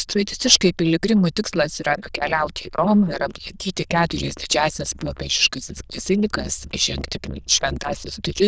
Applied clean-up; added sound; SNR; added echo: neural diffusion model UNIVERSE++.